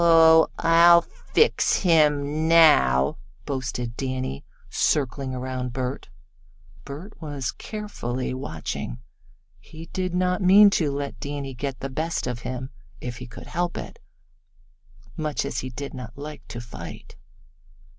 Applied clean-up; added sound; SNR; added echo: none; none; none; none.